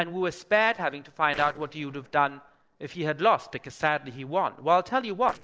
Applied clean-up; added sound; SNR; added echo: neural separator model SepFormer DNS4.